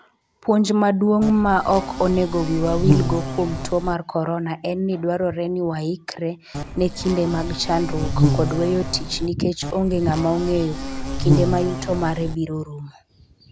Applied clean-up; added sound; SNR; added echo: none; Insect; 2 dB; none.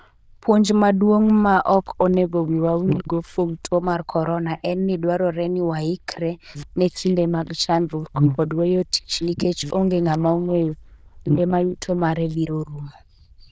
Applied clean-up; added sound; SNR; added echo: neural diffusion model UNIVERSE++.